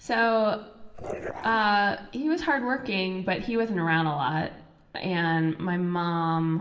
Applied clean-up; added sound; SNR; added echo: none; Dog; 12 dB; reverberation time 0.8 s.